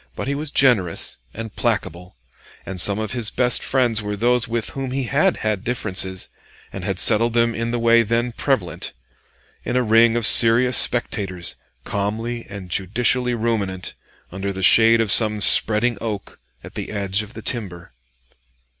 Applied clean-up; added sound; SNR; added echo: none; none; none; none.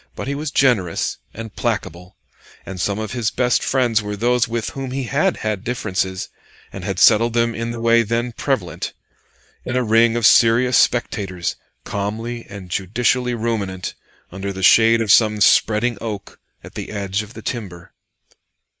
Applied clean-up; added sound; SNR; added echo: neural mask model Resemble Enhance denoiser.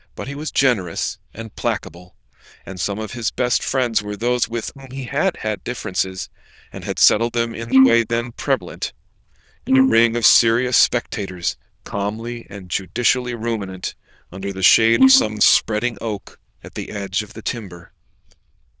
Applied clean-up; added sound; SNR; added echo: neural diffusion model UNIVERSE++.